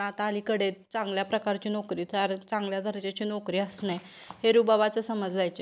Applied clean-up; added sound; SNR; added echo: none; none; none; none.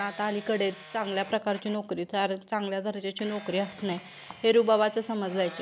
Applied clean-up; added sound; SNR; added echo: none; Camera; 17 dB; none.